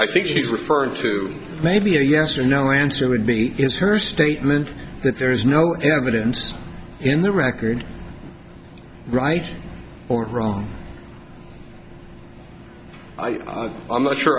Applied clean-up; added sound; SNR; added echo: none; none; none; none.